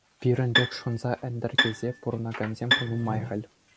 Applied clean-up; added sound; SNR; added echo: none; Bowed string instrument; 1 dB; none.